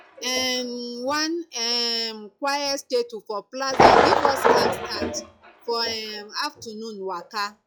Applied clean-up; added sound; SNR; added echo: classical method log-MMSE.